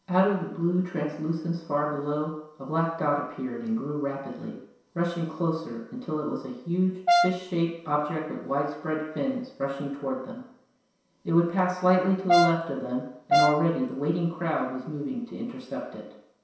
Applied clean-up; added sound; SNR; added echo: none; Brass instrument; -2 dB; reverberation time 0.7 s.